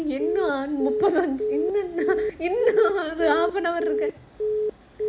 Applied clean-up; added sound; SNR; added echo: none; Telephone; 2 dB; none.